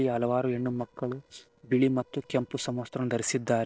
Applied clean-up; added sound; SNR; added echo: neural separator model SepFormer DNS4.